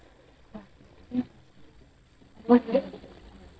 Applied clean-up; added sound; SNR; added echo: neural mask model DeepFilterNet 3.